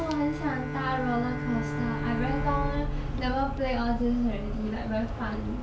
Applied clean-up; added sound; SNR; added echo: none; Bowed string instrument; 8 dB; none.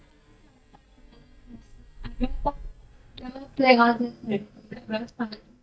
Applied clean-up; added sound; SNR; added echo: neural mask model DeepFilterNet 3.